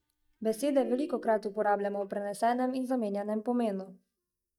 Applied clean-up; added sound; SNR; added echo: neural mask model DeepFilterNet 3.